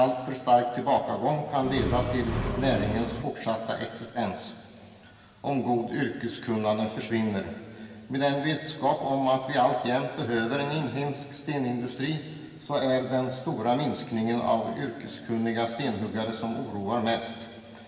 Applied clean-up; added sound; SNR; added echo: none; Accelerating, revving, vroom; 3 dB; reverberation time 2.6 s.